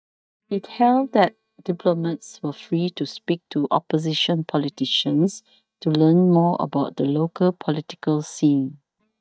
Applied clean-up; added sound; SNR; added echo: neural mask model DeepFilterNet 3.